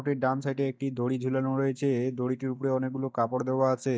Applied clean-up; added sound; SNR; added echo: neural mask model DeepFilterNet 3.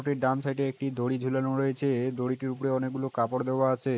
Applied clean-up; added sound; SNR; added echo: neural mask model Resemble Enhance denoiser.